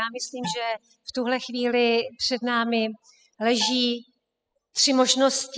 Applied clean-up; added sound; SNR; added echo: classical method spectral subtraction.